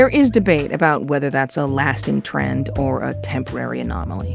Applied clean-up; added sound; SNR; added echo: none; none; none; none.